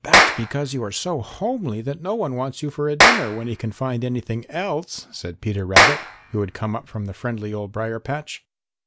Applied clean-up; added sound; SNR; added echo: none; Clapping; -5 dB; none.